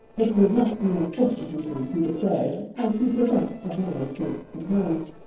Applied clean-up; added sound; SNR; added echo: neural separator model SepFormer DNS4.